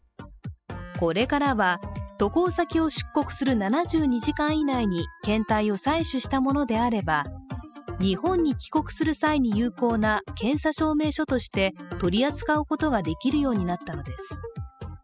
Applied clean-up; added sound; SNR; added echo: classical method spectral subtraction.